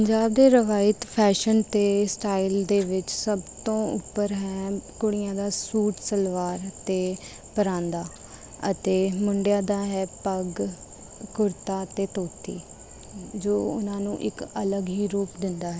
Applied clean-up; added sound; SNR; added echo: none; none; none; none.